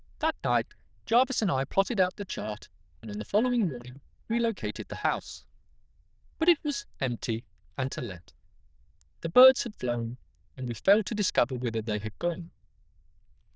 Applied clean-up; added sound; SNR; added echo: neural diffusion model UNIVERSE++.